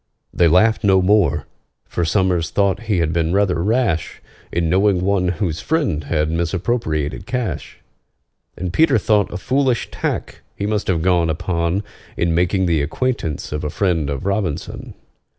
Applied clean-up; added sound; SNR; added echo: none; none; none; none.